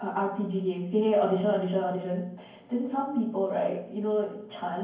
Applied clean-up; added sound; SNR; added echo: none; none; none; reverberation time 0.9 s.